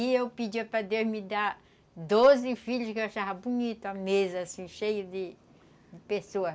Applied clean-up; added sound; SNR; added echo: none; none; none; none.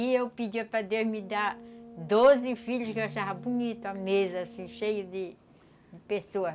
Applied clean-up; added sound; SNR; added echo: none; Guitar + Brass instrument; 19 dB; none.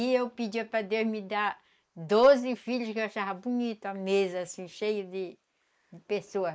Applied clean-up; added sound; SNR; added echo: neural mask model Resemble Enhance denoiser.